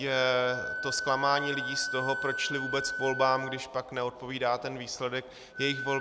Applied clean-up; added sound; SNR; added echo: none; Wind instrument, woodwind instrument; 6 dB; none.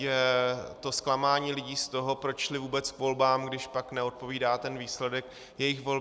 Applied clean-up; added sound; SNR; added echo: none; none; none; none.